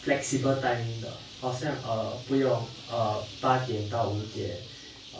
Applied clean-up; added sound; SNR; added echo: none; Bird; 16 dB; reverberation time 0.2 s.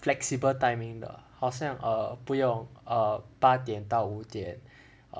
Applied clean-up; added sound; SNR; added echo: none; none; none; none.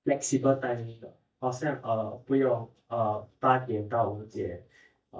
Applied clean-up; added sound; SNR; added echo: neural mask model DeepFilterNet 3.